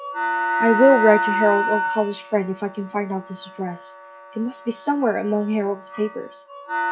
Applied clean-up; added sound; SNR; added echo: classical method log-MMSE.